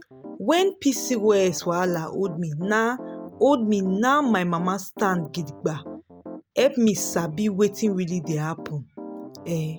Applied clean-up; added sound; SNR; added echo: none; Piano; 16 dB; none.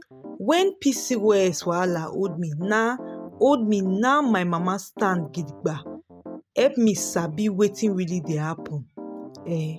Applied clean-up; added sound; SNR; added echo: neural mask model RNNoise.